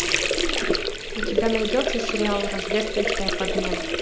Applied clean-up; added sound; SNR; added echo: none; Sink (filling or washing) / Water; -3 dB; none.